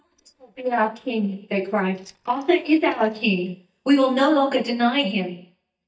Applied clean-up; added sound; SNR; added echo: neural mask model DeepFilterNet 3.